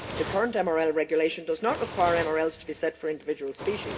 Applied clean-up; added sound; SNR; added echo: none; Fire; 12 dB; reverberation time 0.3 s.